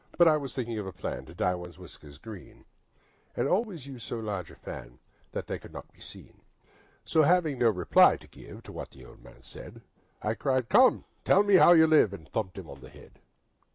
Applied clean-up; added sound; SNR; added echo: none; none; none; none.